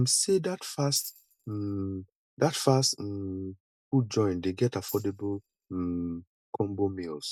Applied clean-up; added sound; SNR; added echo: neural mask model RNNoise.